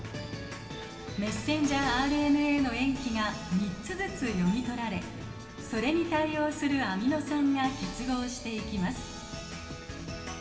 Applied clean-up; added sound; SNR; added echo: none; Thunder / Rain; 17 dB; reverberation time 2.0 s.